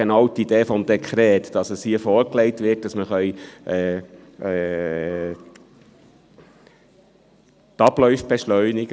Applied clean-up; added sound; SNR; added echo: none; none; none; none.